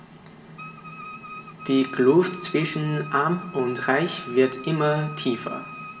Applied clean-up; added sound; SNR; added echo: none; Wind instrument, woodwind instrument; 16 dB; reverberation time 0.2 s.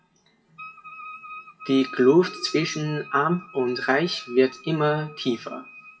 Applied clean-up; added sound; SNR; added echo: classical method WPE with log-MMSE.